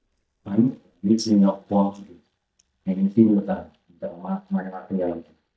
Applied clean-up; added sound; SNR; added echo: neural mask model DeepFilterNet 3.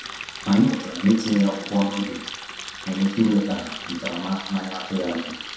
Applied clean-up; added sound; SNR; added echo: none; Water tap, faucet; 12 dB; reverberation time 0.7 s.